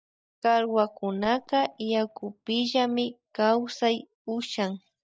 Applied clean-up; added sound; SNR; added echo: neural mask model DeepFilterNet 3.